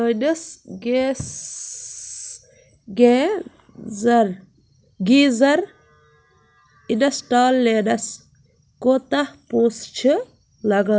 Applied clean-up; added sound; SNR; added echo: none; none; none; none.